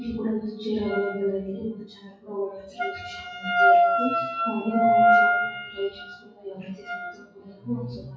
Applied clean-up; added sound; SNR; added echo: classical method WPE with log-MMSE.